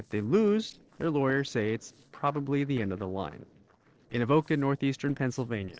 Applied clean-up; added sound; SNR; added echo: neural separator model SepFormer DNS4.